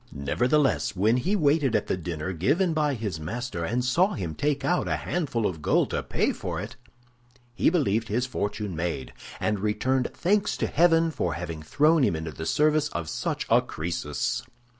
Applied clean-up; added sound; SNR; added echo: none; none; none; none.